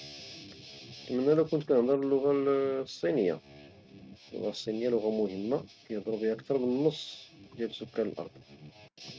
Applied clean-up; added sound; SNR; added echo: neural mask model RNNoise.